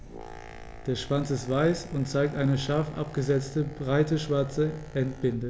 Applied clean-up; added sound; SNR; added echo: none; Boat, Water vehicle; 19 dB; none.